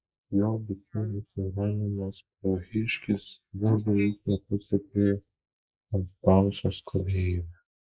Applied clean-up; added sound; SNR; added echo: neural mask model Resemble Enhance denoiser.